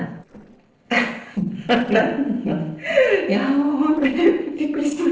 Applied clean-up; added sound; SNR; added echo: neural separator model SepFormer DNS4.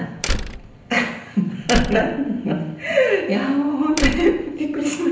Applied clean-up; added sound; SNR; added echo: none; Slam; 5 dB; reverberation time 0.8 s.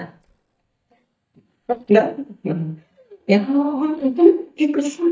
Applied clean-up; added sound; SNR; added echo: neural mask model DeepFilterNet 3.